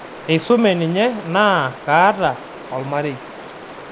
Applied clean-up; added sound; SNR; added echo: none; Stream; 16 dB; none.